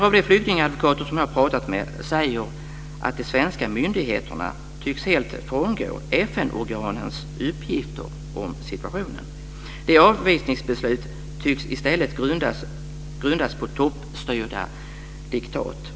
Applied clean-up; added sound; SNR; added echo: none; none; none; none.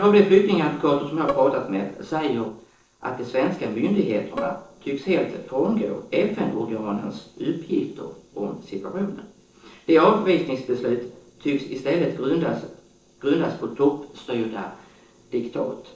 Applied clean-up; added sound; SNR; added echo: neural separator model SepFormer DNS4.